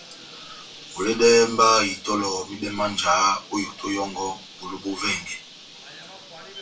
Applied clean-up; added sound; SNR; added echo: none; Bird; 20 dB; reverberation time 0.2 s.